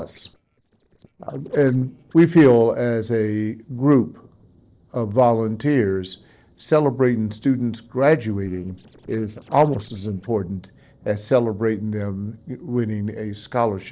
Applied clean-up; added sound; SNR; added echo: neural separator model SepFormer DNS4.